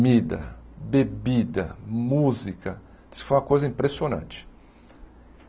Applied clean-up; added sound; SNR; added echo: none; none; none; none.